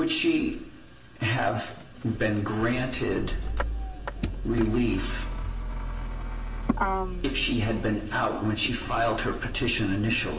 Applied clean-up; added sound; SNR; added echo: none; Motor vehicle (road); 5 dB; reverberation time 0.8 s.